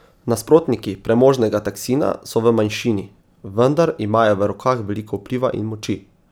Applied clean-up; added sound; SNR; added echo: none; none; none; none.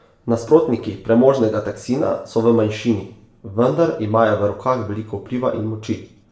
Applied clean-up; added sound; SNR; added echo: none; none; none; reverberation time 0.6 s.